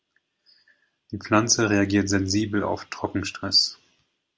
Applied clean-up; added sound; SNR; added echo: none; none; none; none.